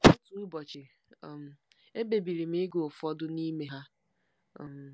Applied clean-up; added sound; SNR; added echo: none; none; none; none.